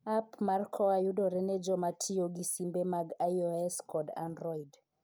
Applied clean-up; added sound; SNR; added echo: none; none; none; none.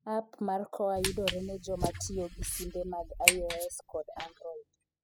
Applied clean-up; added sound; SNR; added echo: classical method spectral subtraction.